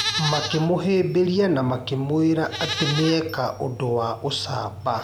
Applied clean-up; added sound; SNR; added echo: none; Livestock, farm animals, working animals; 10 dB; none.